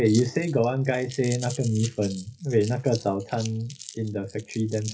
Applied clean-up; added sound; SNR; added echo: classical method WPE with log-MMSE.